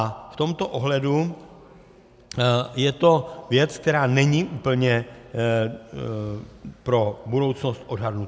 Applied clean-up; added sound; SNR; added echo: none; none; none; none.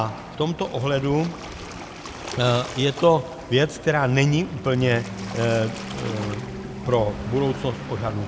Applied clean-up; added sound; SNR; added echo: none; Waves, surf; 11 dB; none.